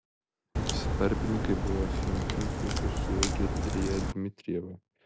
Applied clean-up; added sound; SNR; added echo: none; Crack; -4 dB; none.